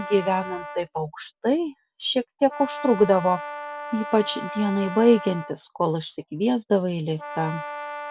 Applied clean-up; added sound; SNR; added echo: none; Brass instrument; 12 dB; none.